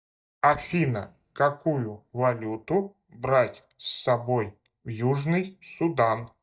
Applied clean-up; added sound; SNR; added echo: neural mask model DeepFilterNet 3.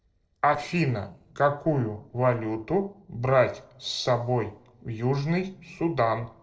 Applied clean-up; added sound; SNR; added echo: neural separator model SepFormer DNS4.